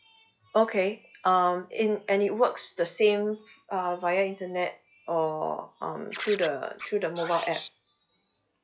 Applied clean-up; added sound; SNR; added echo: classical method log-MMSE.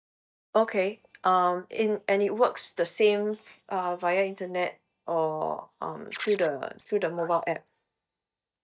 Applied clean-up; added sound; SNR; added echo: neural mask model DeepFilterNet 3.